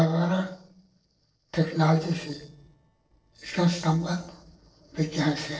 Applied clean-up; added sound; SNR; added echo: neural separator model SepFormer DNS4.